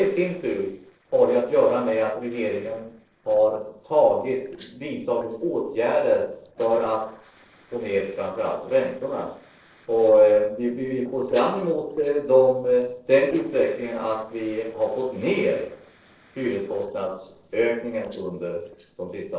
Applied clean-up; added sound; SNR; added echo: neural separator model SepFormer DNS4.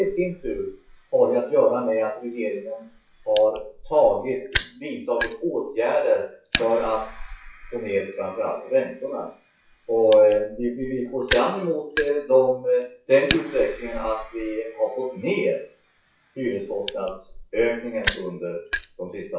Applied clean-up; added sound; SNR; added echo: classical method WPE with log-MMSE.